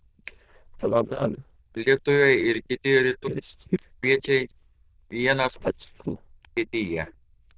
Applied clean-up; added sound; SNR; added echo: neural diffusion model UNIVERSE++.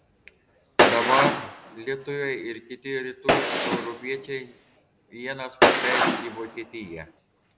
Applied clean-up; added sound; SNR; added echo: none; Gunshot, gunfire; -4 dB; none.